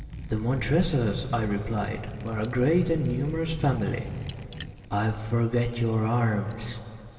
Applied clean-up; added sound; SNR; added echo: none; Liquid; 13 dB; reverberation time 2.9 s.